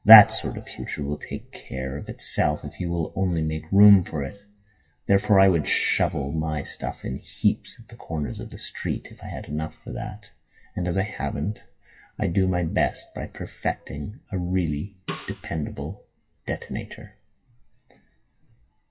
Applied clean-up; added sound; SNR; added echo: classical method WPE with log-MMSE.